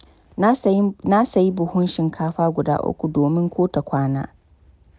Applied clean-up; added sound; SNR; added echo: none; none; none; none.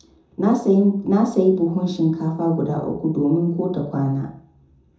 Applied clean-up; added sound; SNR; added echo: none; none; none; reverberation time 0.5 s.